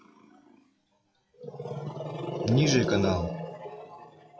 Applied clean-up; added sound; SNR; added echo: classical method WPE with log-MMSE.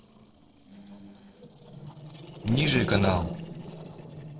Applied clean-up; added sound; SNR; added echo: neural separator model SepFormer DNS4.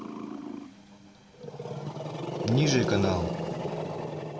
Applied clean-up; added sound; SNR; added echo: none; Growling; 1 dB; reverberation time 1.3 s.